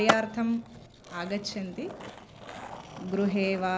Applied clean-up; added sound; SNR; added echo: none; Skateboard; 5 dB; none.